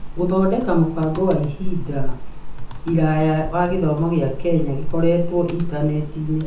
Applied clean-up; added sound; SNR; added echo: none; Computer keyboard; 3 dB; reverberation time 0.5 s.